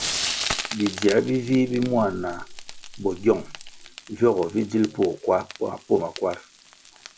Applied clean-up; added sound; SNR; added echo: none; Frying (food); 10 dB; none.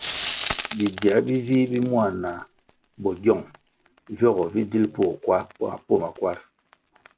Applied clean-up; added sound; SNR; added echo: neural mask model RNNoise.